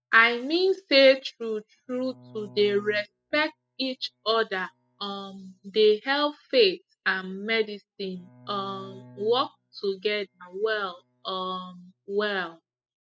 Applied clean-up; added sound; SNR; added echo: classical method spectral subtraction.